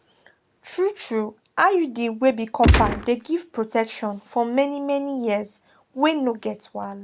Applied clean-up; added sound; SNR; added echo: none; Gunshot, gunfire; -5 dB; none.